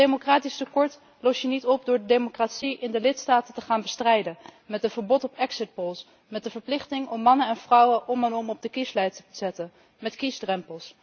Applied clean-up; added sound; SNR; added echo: none; none; none; none.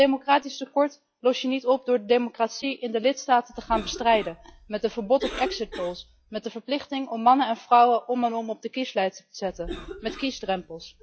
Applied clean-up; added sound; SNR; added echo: classical method log-MMSE.